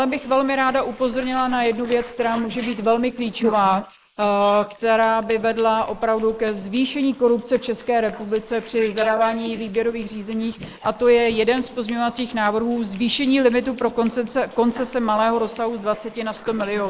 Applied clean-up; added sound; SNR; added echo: neural mask model Resemble Enhance denoiser.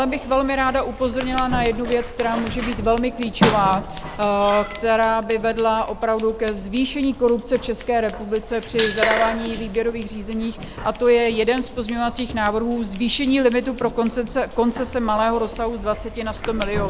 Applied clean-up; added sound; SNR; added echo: none; Scissors; 8 dB; none.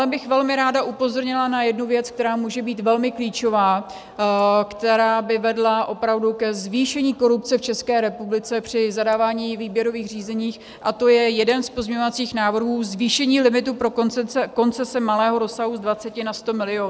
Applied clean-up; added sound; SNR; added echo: none; none; none; none.